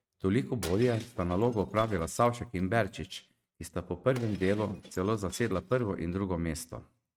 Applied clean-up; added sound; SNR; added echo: neural mask model RNNoise.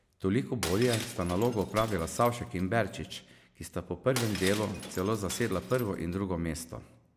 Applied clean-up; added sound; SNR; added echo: none; Shatter; 12 dB; none.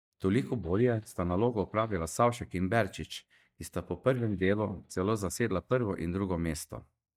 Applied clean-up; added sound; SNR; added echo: neural mask model DeepFilterNet 3.